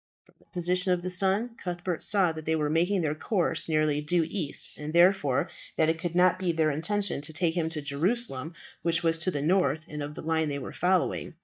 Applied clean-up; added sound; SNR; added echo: neural mask model DeepFilterNet 3.